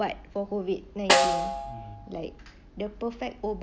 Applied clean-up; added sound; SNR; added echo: none; Snare drum; -5 dB; none.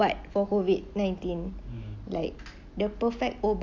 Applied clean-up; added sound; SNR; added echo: none; none; none; none.